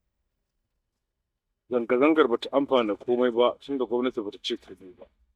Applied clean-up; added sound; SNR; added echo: neural mask model DeepFilterNet 3.